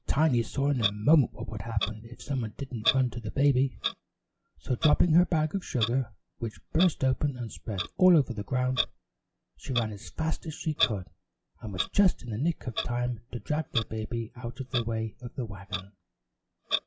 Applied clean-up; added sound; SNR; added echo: none; Clock; 11 dB; none.